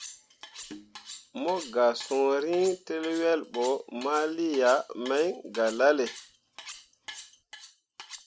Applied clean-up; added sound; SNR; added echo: none; Cutlery, silverware; 17 dB; none.